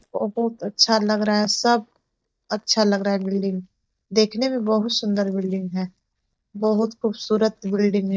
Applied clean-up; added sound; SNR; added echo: neural mask model DeepFilterNet 3.